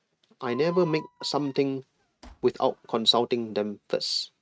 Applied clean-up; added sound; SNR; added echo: neural mask model RNNoise.